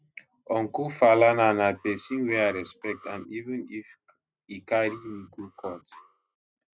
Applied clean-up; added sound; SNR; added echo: neural mask model RNNoise.